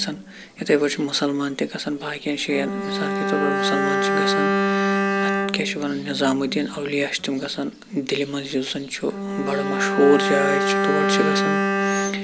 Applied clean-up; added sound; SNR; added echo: none; Bowed string instrument; 0 dB; none.